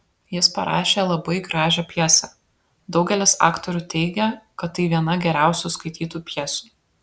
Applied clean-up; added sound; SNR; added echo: none; none; none; none.